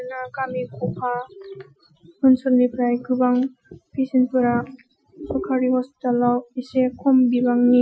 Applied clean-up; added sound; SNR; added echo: classical method Wiener filter.